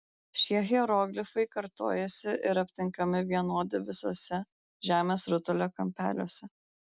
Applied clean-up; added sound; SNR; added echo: none; none; none; none.